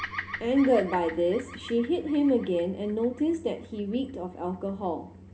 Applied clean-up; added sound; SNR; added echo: none; Bird vocalization, bird call, bird song; 16 dB; reverberation time 0.3 s.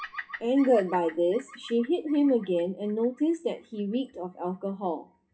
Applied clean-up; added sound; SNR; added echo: classical method WPE with log-MMSE.